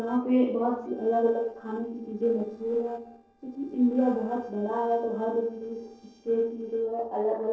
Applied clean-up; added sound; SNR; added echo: neural separator model SepFormer DNS4.